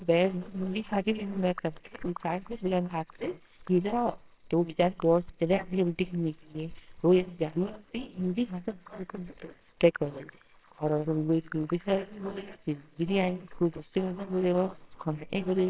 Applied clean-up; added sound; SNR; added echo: neural separator model SepFormer WHAMR!.